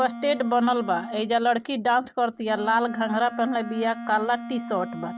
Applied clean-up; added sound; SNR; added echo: none; Wind instrument, woodwind instrument; 11 dB; none.